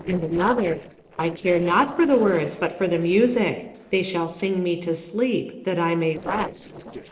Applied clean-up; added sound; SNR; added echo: neural separator model SepFormer DNS4.